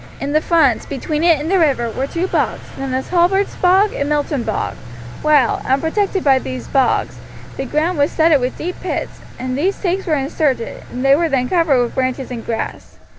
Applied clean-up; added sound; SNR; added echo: none; Engine; 14 dB; none.